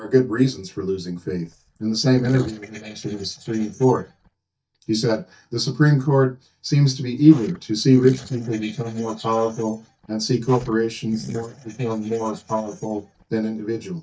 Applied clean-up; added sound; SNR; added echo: neural mask model DeepFilterNet 3.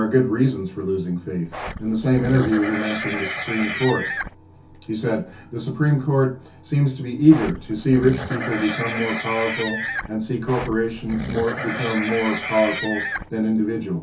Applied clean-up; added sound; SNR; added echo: none; Livestock, farm animals, working animals; 7 dB; reverberation time 0.3 s.